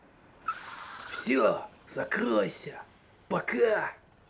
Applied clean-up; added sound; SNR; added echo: none; Car; 14 dB; none.